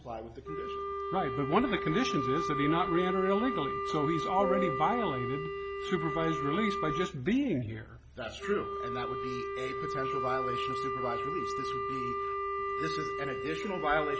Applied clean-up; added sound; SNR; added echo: none; Wind instrument, woodwind instrument + Wind instrument, woodwind instrument; 1 dB; none.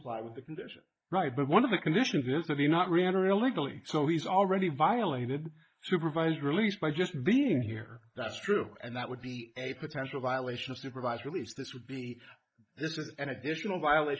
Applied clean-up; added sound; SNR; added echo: neural mask model Resemble Enhance denoiser.